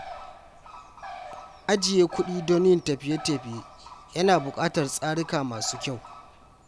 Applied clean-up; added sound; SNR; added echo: none; Bird; 16 dB; none.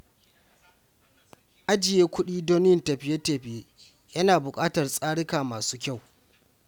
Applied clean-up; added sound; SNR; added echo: none; none; none; none.